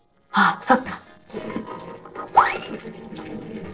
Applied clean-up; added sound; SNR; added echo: neural separator model SepFormer DNS4.